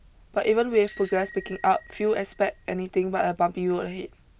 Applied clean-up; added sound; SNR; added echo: none; Bicycle bell; 17 dB; none.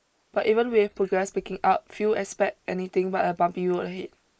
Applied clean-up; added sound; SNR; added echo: neural mask model Resemble Enhance denoiser.